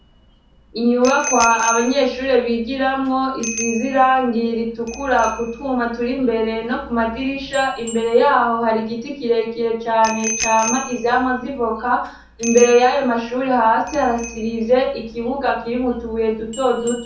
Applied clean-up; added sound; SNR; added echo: none; Bicycle bell; 13 dB; reverberation time 0.5 s.